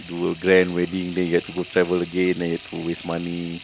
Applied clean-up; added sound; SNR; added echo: none; Sink (filling or washing) / Water tap, faucet; 15 dB; none.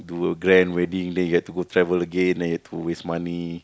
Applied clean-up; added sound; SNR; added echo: none; none; none; none.